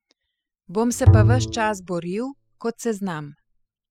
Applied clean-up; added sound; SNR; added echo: classical method spectral subtraction.